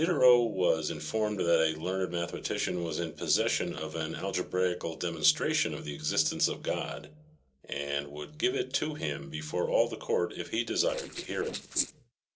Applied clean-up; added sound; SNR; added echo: neural separator model SepFormer DNS4.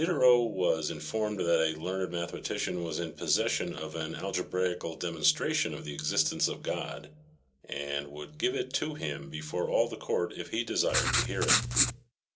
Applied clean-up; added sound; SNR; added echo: none; Writing; -3 dB; reverberation time 0.2 s.